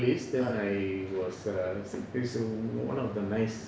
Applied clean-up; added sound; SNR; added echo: none; none; none; none.